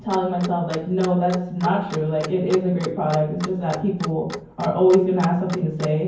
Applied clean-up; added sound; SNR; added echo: none; Clock; 16 dB; reverberation time 0.9 s.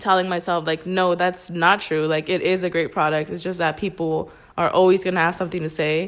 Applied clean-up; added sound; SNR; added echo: none; none; none; none.